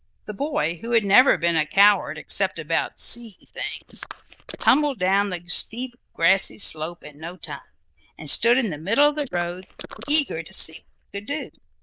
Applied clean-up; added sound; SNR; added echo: neural diffusion model UNIVERSE++.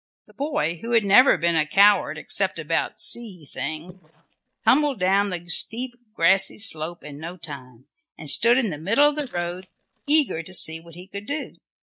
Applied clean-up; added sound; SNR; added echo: neural mask model DeepFilterNet 3.